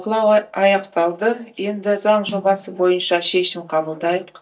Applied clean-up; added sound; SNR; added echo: neural mask model DeepFilterNet 3.